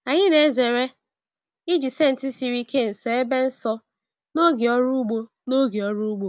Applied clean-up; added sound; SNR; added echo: none; none; none; none.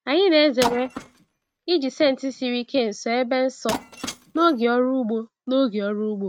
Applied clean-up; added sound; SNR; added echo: neural mask model RNNoise.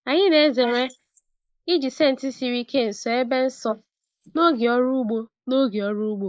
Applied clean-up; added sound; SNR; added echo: neural mask model Resemble Enhance denoiser.